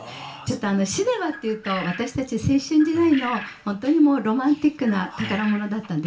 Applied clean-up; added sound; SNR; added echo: none; Bird; 15 dB; reverberation time 0.2 s.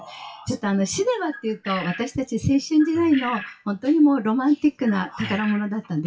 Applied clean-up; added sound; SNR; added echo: classical method WPE with log-MMSE.